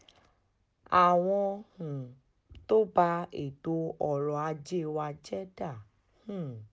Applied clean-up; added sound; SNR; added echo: none; none; none; none.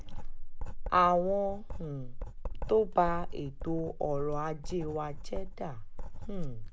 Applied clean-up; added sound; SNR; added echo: none; Writing; 2 dB; none.